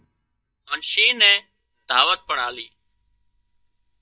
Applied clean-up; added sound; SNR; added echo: neural mask model DeepFilterNet 3.